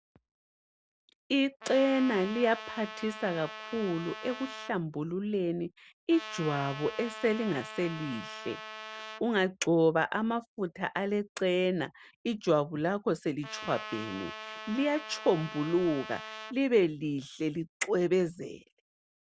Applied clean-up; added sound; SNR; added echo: none; Trumpet; 12 dB; none.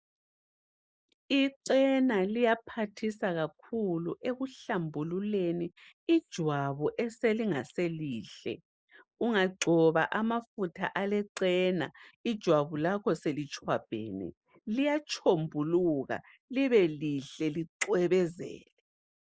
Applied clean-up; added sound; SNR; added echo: neural mask model Resemble Enhance denoiser.